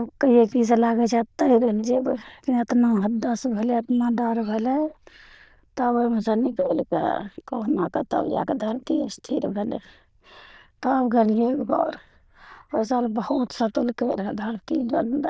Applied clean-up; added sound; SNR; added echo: neural diffusion model UNIVERSE++.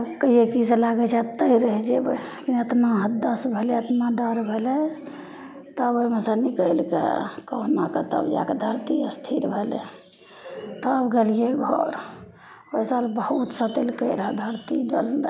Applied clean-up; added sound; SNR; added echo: none; none; none; none.